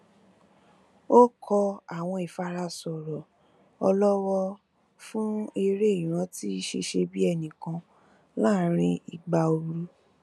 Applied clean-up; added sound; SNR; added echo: none; none; none; none.